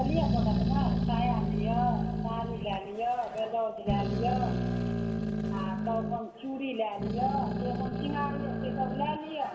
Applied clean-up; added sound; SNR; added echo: none; Growling; -3 dB; reverberation time 0.7 s.